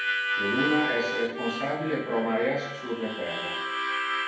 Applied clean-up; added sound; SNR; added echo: none; Harmonica; 1 dB; reverberation time 0.9 s.